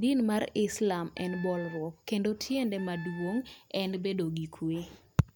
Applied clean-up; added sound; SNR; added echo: none; Wind instrument, woodwind instrument; 18 dB; none.